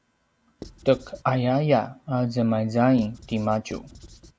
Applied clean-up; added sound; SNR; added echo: none; Writing; 20 dB; none.